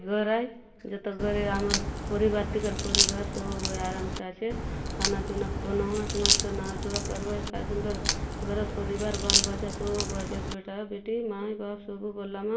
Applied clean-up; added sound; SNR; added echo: none; Crack; -2 dB; reverberation time 1.0 s.